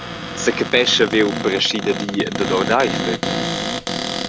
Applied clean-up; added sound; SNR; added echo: none; Cupboard open or close; 4 dB; none.